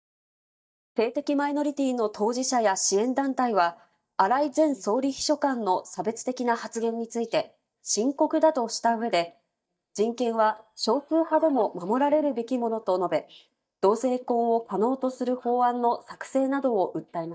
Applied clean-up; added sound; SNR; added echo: neural mask model DeepFilterNet 3.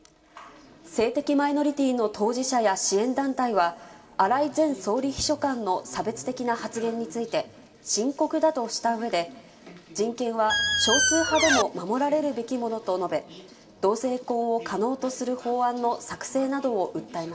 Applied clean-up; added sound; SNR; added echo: none; Squeak; -3 dB; reverberation time 1.1 s.